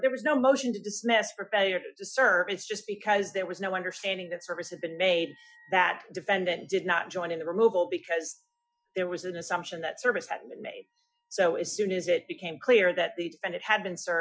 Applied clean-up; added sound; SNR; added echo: classical method Wiener filter.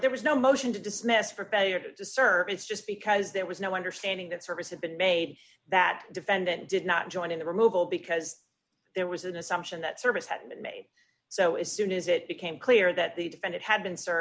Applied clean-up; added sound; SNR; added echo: none; none; none; none.